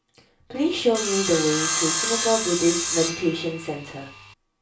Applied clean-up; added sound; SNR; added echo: none; Sawing; 2 dB; reverberation time 0.3 s.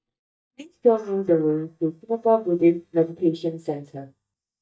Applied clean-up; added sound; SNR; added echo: neural mask model DeepFilterNet 3.